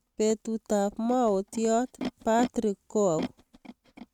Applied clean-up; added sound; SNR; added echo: neural mask model RNNoise.